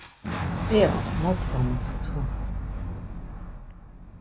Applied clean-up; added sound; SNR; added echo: none; Boom; 1 dB; none.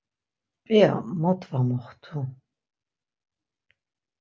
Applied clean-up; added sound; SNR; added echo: none; none; none; none.